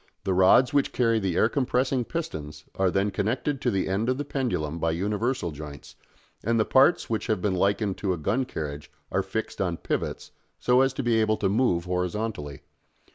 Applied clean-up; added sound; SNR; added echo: none; none; none; none.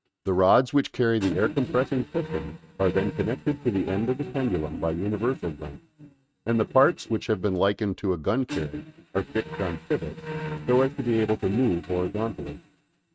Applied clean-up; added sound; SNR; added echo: neural mask model RNNoise.